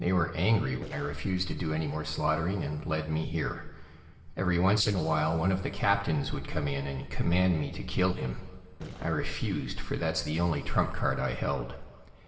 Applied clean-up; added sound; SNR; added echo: neural separator model SepFormer DNS4.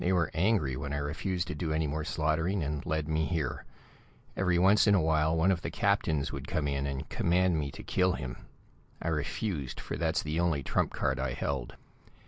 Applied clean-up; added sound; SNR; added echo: none; none; none; none.